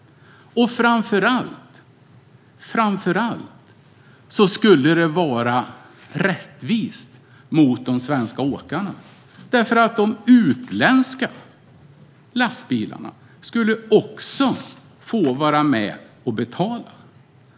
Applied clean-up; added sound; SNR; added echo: none; none; none; none.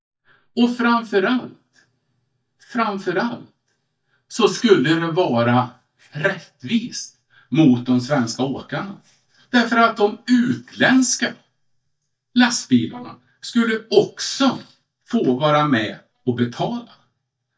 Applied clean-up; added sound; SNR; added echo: neural mask model DeepFilterNet 3.